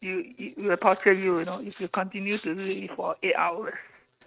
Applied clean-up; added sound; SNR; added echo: neural mask model RNNoise.